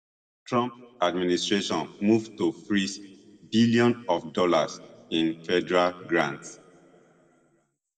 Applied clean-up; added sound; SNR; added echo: none; none; none; reverberation time 1.3 s.